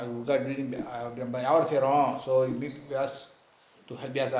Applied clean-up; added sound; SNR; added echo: neural mask model Resemble Enhance denoiser.